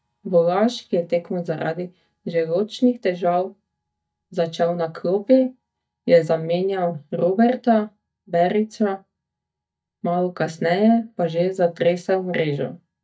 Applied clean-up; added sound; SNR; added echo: neural mask model DeepFilterNet 3.